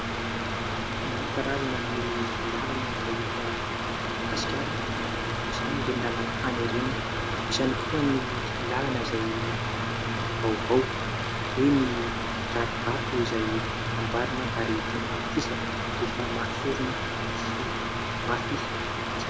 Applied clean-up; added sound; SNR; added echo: none; Mechanical fan; -2 dB; none.